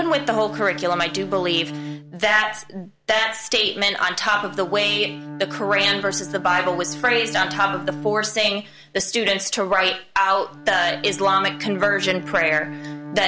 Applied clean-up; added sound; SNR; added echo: none; Bowed string instrument; 13 dB; none.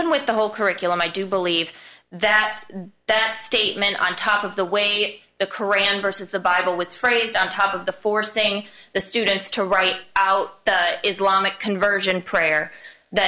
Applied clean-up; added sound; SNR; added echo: none; none; none; none.